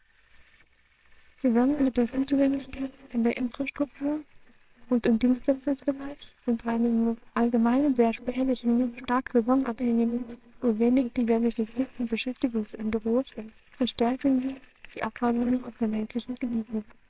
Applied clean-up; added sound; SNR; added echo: neural separator model SepFormer WHAMR!.